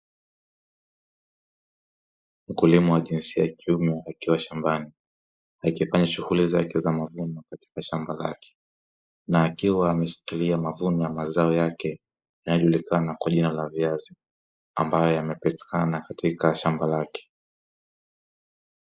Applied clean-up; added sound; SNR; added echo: neural mask model Resemble Enhance denoiser.